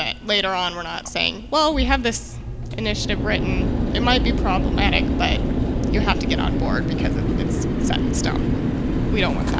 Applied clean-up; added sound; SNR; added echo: none; Mechanical fan; -3 dB; none.